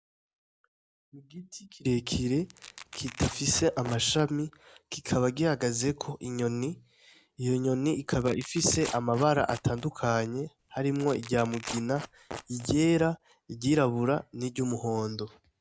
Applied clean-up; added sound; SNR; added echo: none; Tearing; 15 dB; none.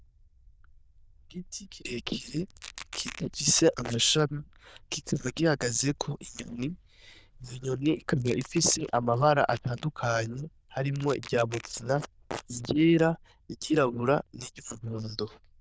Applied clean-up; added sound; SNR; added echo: neural diffusion model UNIVERSE++.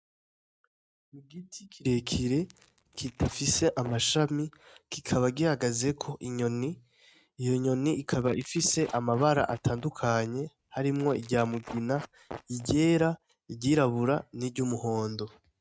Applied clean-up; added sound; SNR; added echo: neural mask model RNNoise.